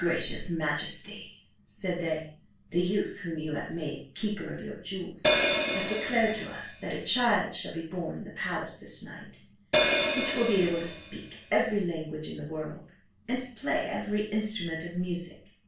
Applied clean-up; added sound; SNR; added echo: none; Hi-hat; -4 dB; reverberation time 0.4 s.